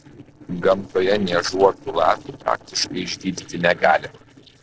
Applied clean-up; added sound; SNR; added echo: neural separator model SepFormer DNS4.